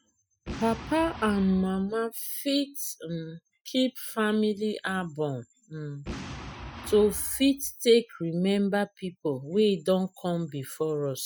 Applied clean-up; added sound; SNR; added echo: classical method Wiener filter.